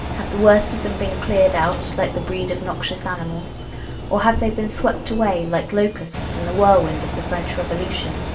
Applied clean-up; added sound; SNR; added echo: none; Engine; 7 dB; reverberation time 0.3 s.